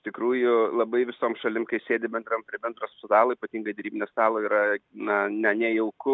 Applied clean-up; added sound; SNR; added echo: none; none; none; none.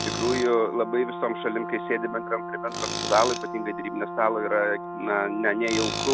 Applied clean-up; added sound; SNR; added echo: none; Brass instrument + Tools; 6 dB; none.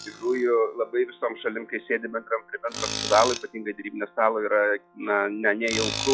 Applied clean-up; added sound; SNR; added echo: classical method log-MMSE.